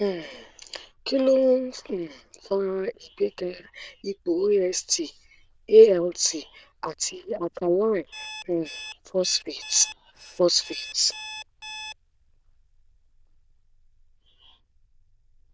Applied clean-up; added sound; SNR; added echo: neural diffusion model UNIVERSE++.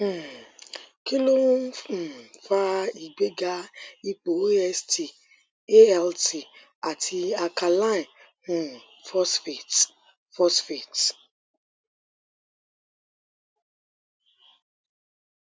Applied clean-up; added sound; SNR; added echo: none; none; none; none.